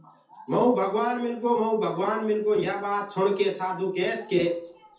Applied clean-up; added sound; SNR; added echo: none; none; none; reverberation time 0.5 s.